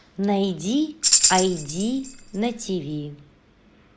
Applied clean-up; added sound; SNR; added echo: none; Tambourine; -2 dB; none.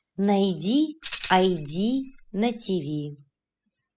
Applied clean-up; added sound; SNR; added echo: classical method spectral subtraction.